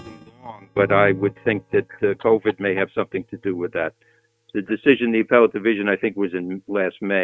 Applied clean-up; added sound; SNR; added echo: neural mask model RNNoise.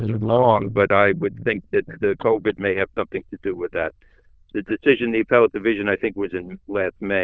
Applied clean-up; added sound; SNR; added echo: neural diffusion model UNIVERSE++.